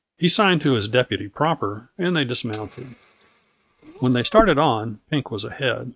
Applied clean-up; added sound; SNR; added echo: neural mask model RNNoise.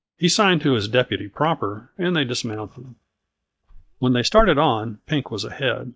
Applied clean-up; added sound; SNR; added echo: neural mask model DeepFilterNet 3.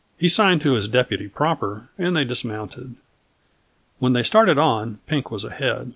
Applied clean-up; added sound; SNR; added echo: none; none; none; none.